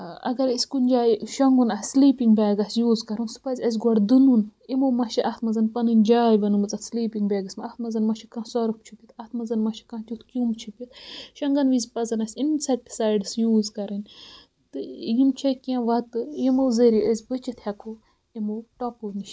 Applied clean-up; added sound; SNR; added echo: none; none; none; none.